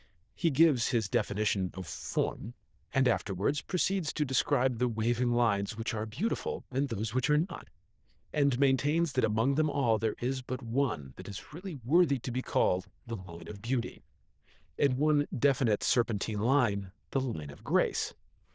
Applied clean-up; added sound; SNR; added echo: neural diffusion model UNIVERSE++.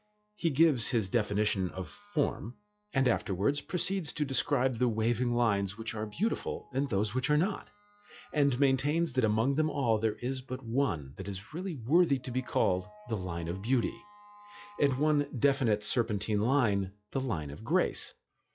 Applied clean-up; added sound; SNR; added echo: classical method log-MMSE.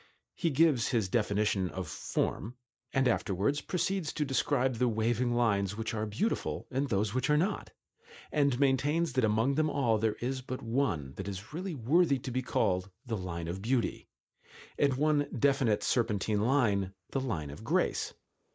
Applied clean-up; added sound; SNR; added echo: neural mask model Resemble Enhance denoiser.